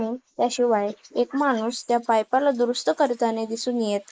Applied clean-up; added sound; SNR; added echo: neural mask model Resemble Enhance denoiser.